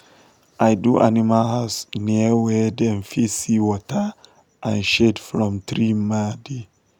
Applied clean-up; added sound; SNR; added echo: none; none; none; none.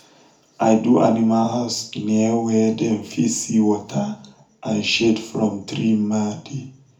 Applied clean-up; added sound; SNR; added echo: none; none; none; reverberation time 0.4 s.